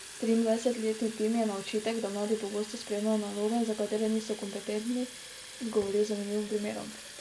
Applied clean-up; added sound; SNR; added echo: none; Fill (with liquid) / Water tap, faucet; 12 dB; none.